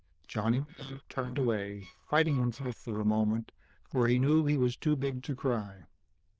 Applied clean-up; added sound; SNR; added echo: neural diffusion model UNIVERSE++.